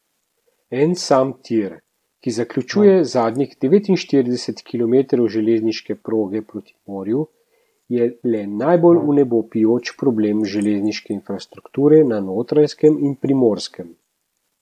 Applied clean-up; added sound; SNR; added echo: none; Brass instrument; 19 dB; none.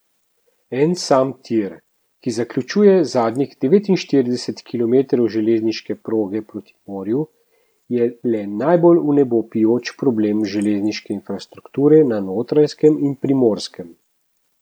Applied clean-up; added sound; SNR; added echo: none; none; none; none.